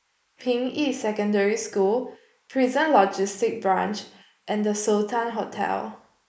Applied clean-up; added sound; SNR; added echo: neural mask model Resemble Enhance denoiser.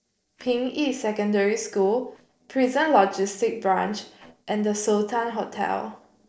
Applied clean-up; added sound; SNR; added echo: neural separator model SepFormer DNS4.